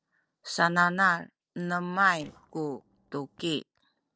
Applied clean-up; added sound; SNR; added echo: neural separator model SepFormer DNS4.